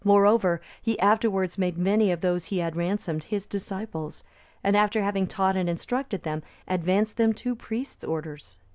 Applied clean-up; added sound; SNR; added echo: none; none; none; none.